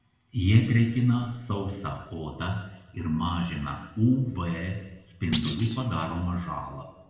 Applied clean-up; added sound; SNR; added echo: none; Thump, thud; 6 dB; reverberation time 1.0 s.